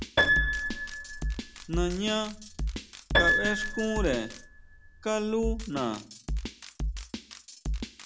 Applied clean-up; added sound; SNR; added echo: none; Drum kit + Piano; -3 dB; none.